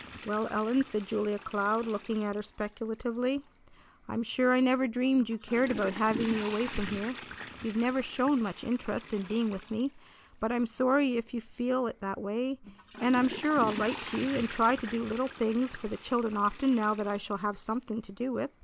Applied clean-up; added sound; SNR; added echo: none; Toilet flush / Water; 14 dB; none.